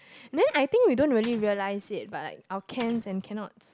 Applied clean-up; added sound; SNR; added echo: none; Mechanisms; 19 dB; none.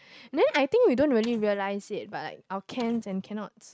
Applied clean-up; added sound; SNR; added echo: neural mask model RNNoise.